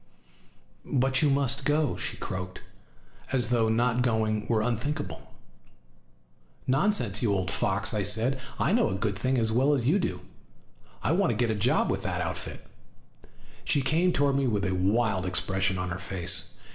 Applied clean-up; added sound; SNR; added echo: none; none; none; reverberation time 0.6 s.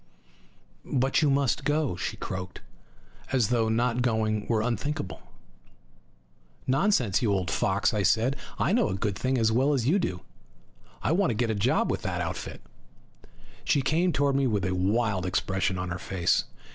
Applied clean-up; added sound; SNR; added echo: none; none; none; none.